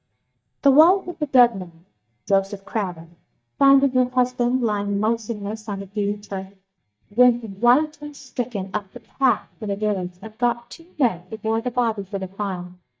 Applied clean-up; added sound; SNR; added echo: neural mask model DeepFilterNet 3.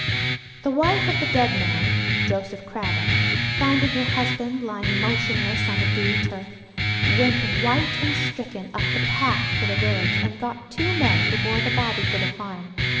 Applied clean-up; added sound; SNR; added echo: none; Guitar; -4 dB; reverberation time 3.0 s.